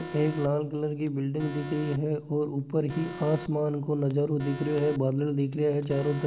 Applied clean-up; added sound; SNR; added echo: none; Alarm; 15 dB; none.